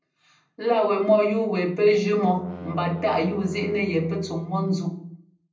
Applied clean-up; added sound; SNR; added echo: none; Brass instrument; 17 dB; reverberation time 0.6 s.